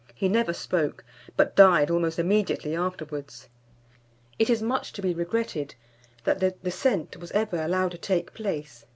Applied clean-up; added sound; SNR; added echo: none; none; none; none.